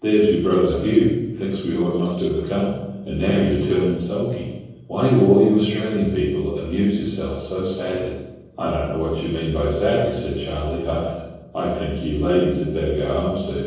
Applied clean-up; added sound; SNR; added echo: neural separator model SepFormer DNS4.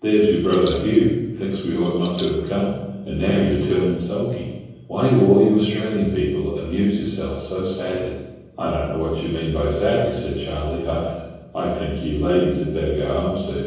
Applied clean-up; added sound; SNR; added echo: none; Bird vocalization, bird call, bird song; 17 dB; reverberation time 1.3 s.